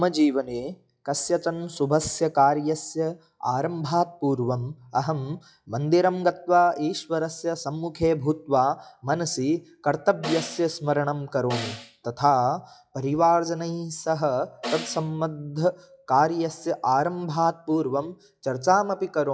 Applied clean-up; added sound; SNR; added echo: classical method log-MMSE.